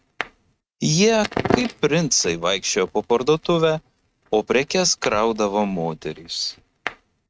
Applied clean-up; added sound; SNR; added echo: neural mask model RNNoise.